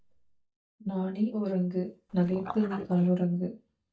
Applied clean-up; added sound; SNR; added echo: neural mask model DeepFilterNet 3.